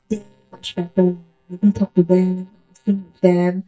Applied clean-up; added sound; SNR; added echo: neural mask model DeepFilterNet 3.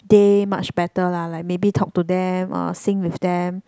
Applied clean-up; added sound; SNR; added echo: none; none; none; none.